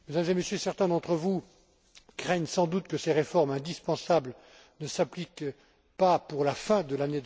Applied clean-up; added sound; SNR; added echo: none; none; none; none.